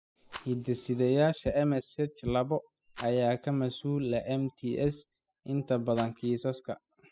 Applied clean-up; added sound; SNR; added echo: classical method spectral subtraction.